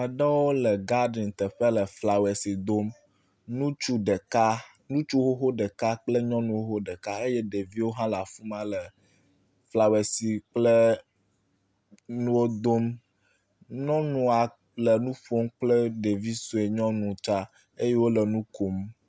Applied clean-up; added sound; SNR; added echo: none; none; none; none.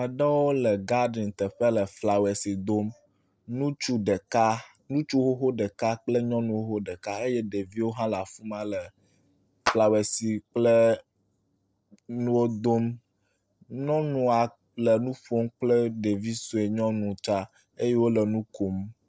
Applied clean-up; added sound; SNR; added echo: neural separator model SepFormer DNS4.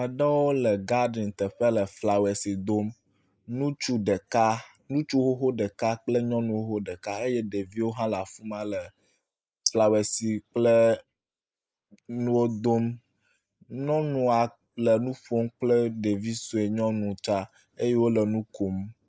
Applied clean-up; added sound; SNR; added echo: neural mask model Resemble Enhance denoiser.